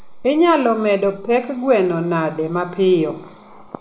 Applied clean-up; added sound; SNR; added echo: none; none; none; none.